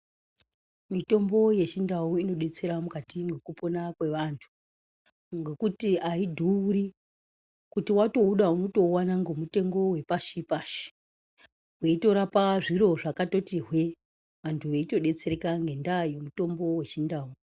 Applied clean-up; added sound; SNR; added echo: none; none; none; none.